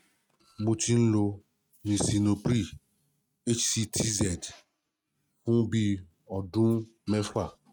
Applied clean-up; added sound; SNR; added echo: neural mask model RNNoise.